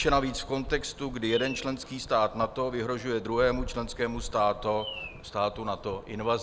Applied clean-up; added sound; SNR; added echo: none; Bird vocalization, bird call, bird song; 12 dB; none.